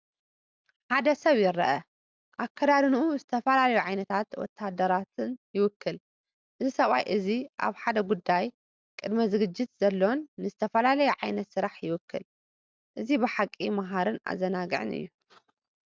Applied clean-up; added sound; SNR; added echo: none; none; none; none.